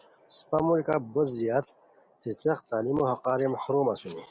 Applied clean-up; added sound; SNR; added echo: none; none; none; none.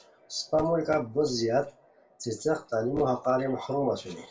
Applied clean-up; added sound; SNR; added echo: none; none; none; reverberation time 0.2 s.